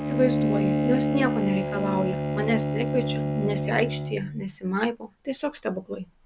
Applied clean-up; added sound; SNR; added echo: none; Bowed string instrument; 0 dB; none.